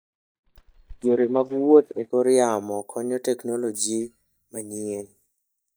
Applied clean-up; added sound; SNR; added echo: neural mask model DeepFilterNet 3.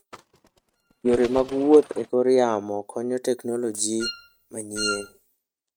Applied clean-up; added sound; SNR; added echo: neural mask model RNNoise.